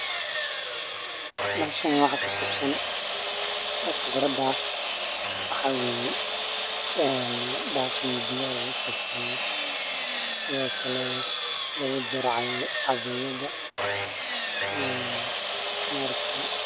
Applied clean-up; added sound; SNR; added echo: none; Sawing; -3 dB; none.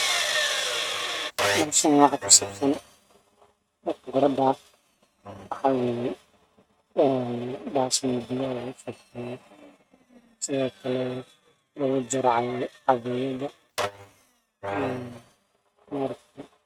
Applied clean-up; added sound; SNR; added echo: neural mask model RNNoise.